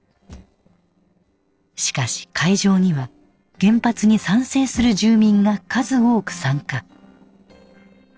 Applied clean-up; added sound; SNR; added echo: neural separator model SepFormer DNS4.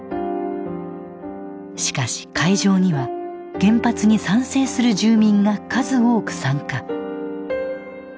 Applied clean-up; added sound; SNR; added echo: none; none; none; none.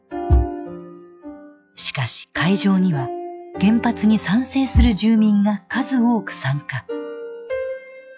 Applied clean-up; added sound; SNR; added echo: classical method log-MMSE.